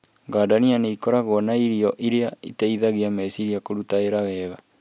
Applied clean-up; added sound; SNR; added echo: none; none; none; none.